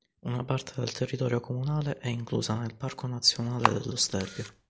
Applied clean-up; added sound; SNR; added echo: none; Camera; 3 dB; none.